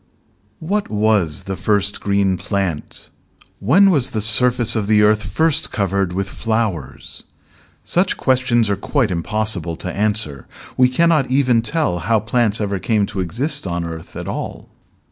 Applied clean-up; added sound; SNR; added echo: none; none; none; none.